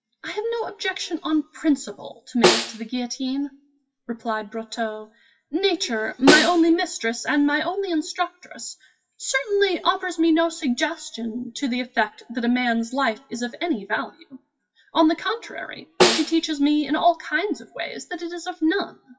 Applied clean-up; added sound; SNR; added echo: classical method WPE with log-MMSE.